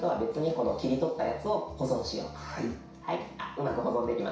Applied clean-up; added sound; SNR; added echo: none; none; none; reverberation time 0.6 s.